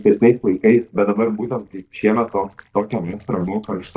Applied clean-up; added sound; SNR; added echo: neural mask model DeepFilterNet 3.